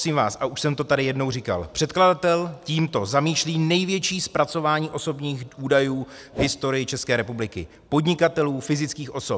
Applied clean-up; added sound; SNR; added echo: none; Whoosh, swoosh, swish; 7 dB; none.